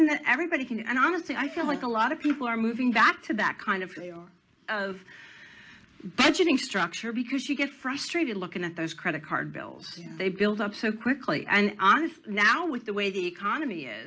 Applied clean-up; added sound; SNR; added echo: none; none; none; none.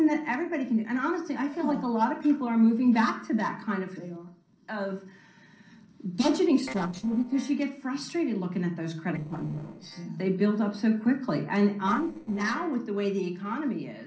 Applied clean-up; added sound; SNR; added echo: neural separator model SepFormer DNS4.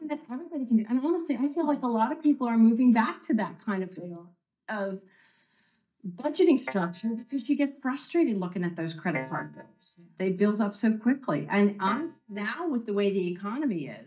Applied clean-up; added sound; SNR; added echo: neural mask model DeepFilterNet 3.